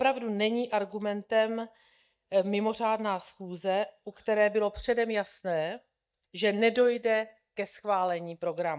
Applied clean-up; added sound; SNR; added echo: neural mask model DeepFilterNet 3.